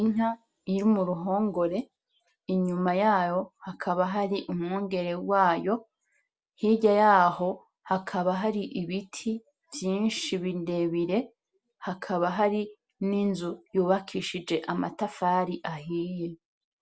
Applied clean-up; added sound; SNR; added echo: none; none; none; none.